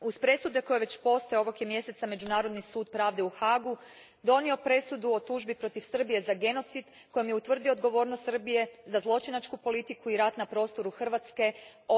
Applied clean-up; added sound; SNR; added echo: none; Raindrop; 15 dB; none.